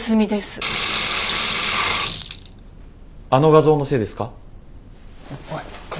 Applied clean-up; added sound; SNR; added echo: none; Sink (filling or washing) / Water; -1 dB; none.